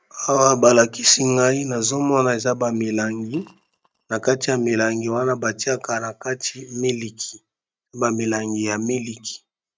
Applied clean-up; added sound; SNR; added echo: neural mask model RNNoise.